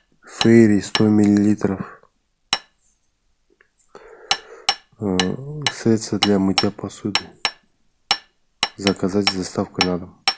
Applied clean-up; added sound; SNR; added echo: none; Hammer; 7 dB; none.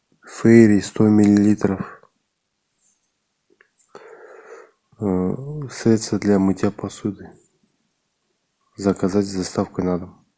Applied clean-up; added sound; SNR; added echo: none; none; none; none.